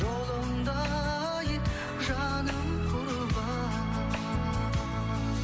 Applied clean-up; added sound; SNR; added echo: none; none; none; none.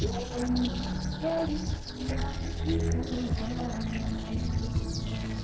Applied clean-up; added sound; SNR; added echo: neural separator model SepFormer DNS4.